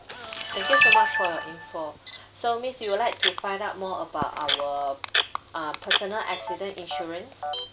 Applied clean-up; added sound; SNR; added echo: none; Camera; -4 dB; none.